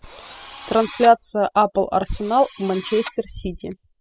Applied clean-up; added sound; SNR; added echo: classical method spectral subtraction.